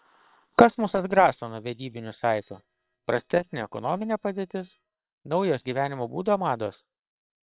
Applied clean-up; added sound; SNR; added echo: neural separator model SepFormer WHAM!.